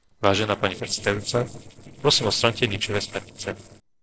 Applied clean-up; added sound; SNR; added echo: neural separator model SepFormer DNS4.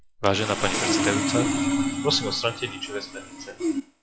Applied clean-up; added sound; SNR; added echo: classical method log-MMSE.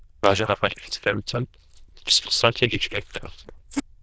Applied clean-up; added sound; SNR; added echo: neural diffusion model UNIVERSE++.